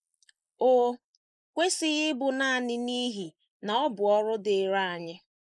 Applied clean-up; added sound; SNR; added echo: neural mask model Resemble Enhance denoiser.